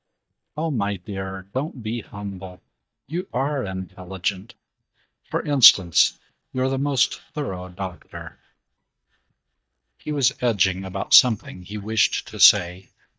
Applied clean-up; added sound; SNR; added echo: neural mask model DeepFilterNet 3.